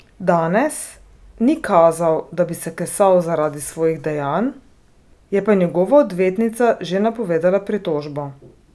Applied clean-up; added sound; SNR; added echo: none; none; none; none.